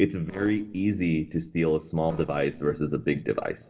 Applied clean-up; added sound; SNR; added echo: neural separator model SepFormer DNS4.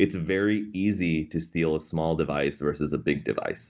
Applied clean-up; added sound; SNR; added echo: none; none; none; none.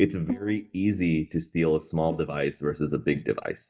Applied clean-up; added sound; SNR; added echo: neural mask model DeepFilterNet 3.